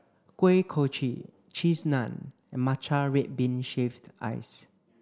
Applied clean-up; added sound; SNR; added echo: none; none; none; none.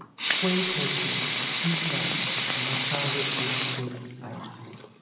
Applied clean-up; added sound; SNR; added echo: none; Sink (filling or washing) / Water tap, faucet / Liquid; -4 dB; reverberation time 1.7 s.